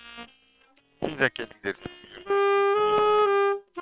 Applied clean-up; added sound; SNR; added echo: neural separator model SepFormer WHAM!.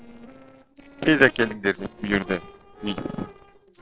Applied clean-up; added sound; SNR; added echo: neural separator model SepFormer DNS4.